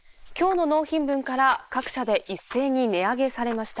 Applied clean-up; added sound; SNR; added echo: neural mask model Resemble Enhance denoiser.